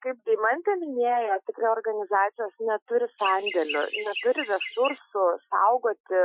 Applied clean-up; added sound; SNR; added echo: classical method Wiener filter.